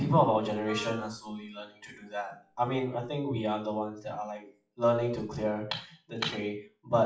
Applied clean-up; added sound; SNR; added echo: classical method WPE with log-MMSE.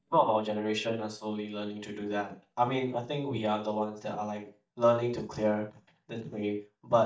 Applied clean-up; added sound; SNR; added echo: neural mask model DeepFilterNet 3.